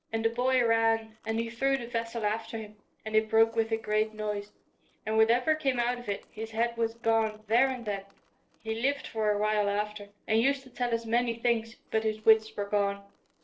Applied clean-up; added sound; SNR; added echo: neural separator model SepFormer DNS4.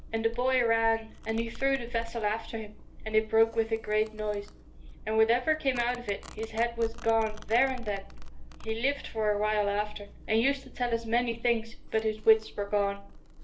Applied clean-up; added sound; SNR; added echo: none; Domestic sounds, home sounds; 11 dB; reverberation time 0.3 s.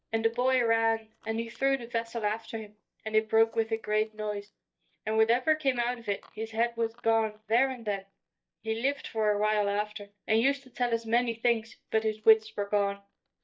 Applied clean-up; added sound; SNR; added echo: neural mask model DeepFilterNet 3.